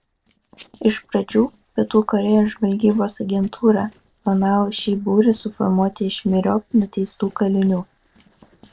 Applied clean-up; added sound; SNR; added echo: neural separator model SepFormer DNS4.